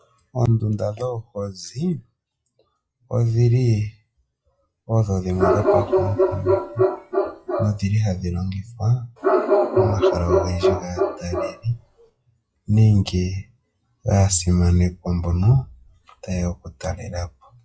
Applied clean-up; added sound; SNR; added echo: classical method log-MMSE.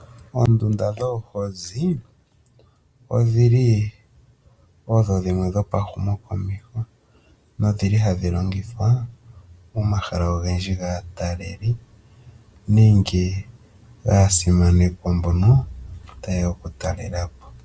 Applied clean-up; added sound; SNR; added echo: none; none; none; none.